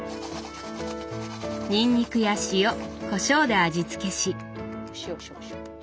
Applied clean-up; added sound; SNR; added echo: none; none; none; none.